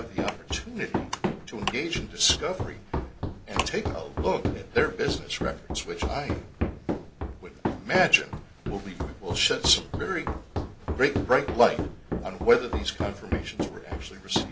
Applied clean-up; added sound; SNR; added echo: none; Run; 4 dB; none.